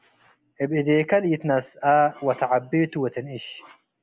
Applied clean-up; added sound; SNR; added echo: none; none; none; none.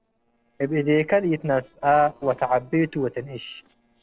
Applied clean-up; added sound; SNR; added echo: neural separator model SepFormer DNS4.